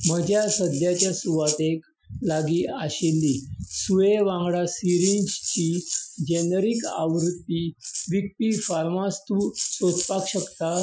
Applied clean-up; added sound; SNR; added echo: classical method Wiener filter.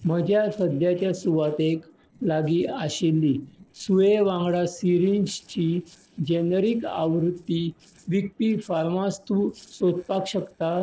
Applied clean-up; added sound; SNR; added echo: neural separator model SepFormer DNS4.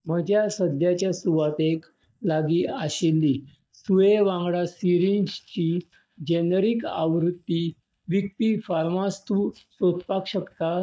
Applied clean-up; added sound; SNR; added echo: neural mask model DeepFilterNet 3.